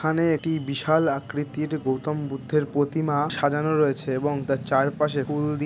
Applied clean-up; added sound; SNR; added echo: none; none; none; none.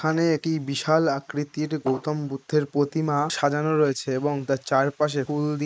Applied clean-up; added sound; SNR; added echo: neural mask model Resemble Enhance denoiser.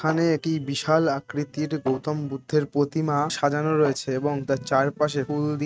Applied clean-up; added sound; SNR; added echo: neural mask model RNNoise.